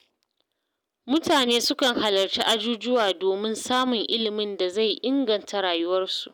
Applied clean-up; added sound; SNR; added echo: none; none; none; none.